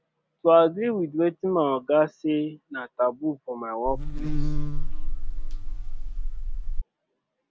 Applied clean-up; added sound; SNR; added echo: none; Buzz; -4 dB; none.